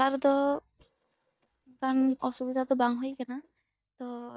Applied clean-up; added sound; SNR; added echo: neural mask model DeepFilterNet 3.